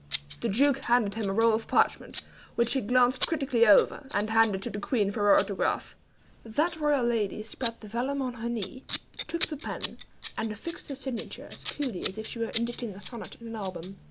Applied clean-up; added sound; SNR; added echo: none; Scissors; 5 dB; none.